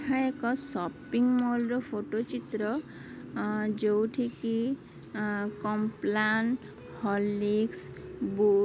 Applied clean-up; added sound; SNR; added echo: none; none; none; none.